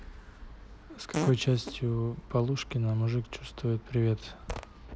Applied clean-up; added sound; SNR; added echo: none; Fart; 12 dB; none.